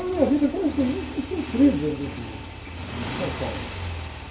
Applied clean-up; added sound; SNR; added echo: none; Motorcycle; 8 dB; reverberation time 1.8 s.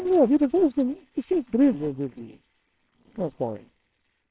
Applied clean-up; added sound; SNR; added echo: neural separator model SepFormer WHAMR!.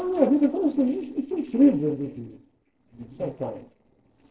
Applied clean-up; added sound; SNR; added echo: neural separator model SepFormer DNS4.